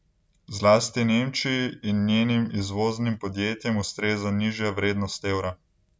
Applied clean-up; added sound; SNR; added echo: none; none; none; none.